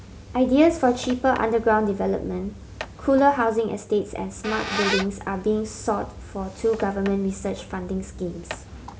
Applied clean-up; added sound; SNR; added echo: none; Squeak; 13 dB; none.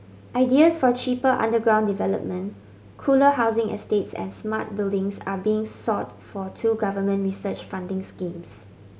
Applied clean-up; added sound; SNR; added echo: none; none; none; none.